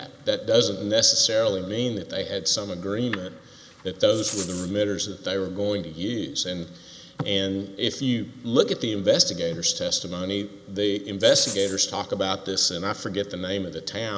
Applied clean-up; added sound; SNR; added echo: none; Rattle; 10 dB; none.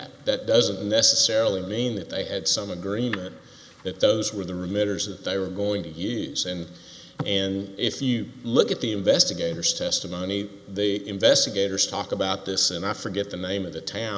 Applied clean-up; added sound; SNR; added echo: none; none; none; none.